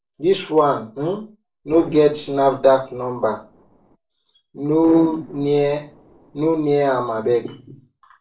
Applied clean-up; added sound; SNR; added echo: neural separator model SepFormer DNS4.